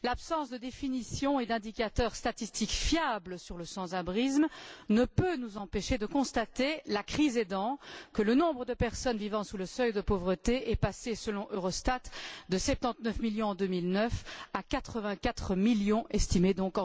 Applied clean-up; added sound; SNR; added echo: none; none; none; none.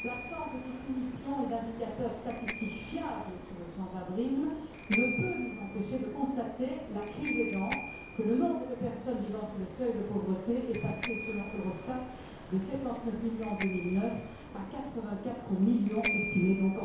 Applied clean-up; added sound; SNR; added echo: none; Bicycle bell; 1 dB; reverberation time 1.0 s.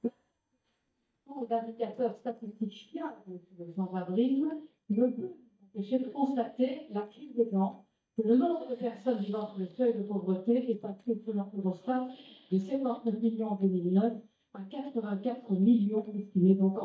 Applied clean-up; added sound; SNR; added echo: neural mask model DeepFilterNet 3.